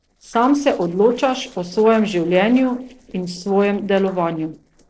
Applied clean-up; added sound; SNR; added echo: neural separator model SepFormer DNS4.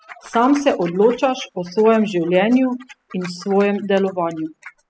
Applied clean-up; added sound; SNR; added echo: classical method spectral subtraction.